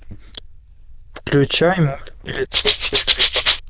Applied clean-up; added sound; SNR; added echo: neural diffusion model UNIVERSE++.